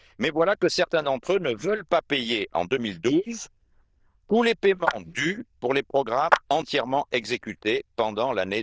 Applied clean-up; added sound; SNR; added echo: neural diffusion model UNIVERSE++.